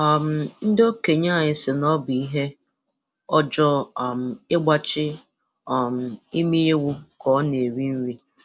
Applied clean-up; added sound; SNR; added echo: none; none; none; none.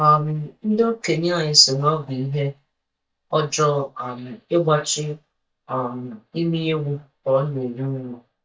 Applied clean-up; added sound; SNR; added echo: neural mask model DeepFilterNet 3.